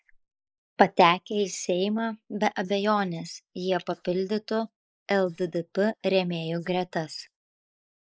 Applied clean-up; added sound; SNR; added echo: neural mask model Resemble Enhance denoiser.